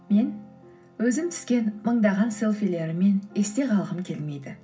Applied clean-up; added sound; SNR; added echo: none; none; none; reverberation time 0.4 s.